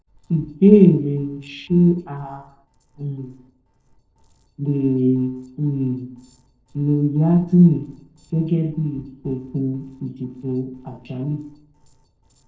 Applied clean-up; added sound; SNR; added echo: neural separator model SepFormer DNS4.